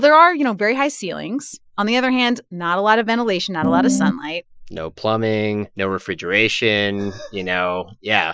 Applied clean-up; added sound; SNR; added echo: classical method Wiener filter.